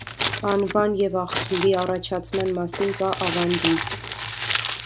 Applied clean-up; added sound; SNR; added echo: none; Crumpling, crinkling; 3 dB; none.